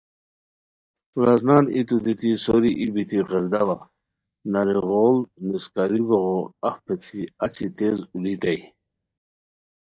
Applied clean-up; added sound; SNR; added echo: neural mask model DeepFilterNet 3.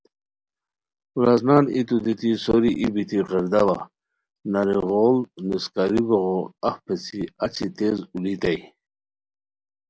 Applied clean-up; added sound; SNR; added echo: none; none; none; none.